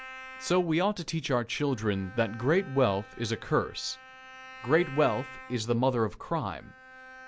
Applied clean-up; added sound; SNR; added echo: none; Bowed string instrument; 18 dB; none.